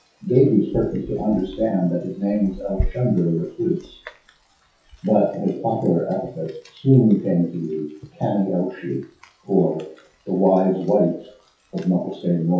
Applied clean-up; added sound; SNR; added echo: classical method WPE with log-MMSE.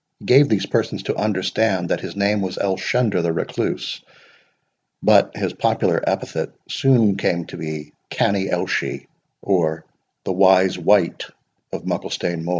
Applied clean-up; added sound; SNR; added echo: none; none; none; none.